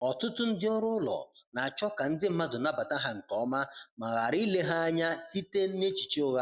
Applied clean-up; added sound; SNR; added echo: none; none; none; none.